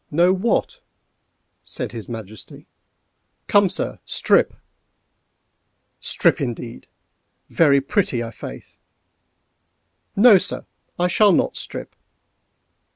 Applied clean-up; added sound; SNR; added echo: none; none; none; none.